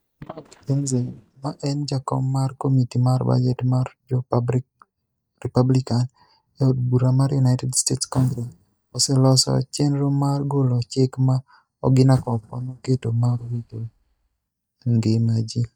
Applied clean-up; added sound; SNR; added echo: neural mask model DeepFilterNet 3.